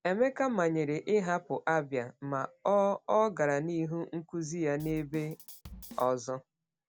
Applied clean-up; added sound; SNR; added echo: none; Drum kit; 19 dB; none.